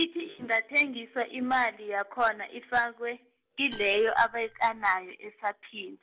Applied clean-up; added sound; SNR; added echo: none; Marimba, xylophone; 20 dB; none.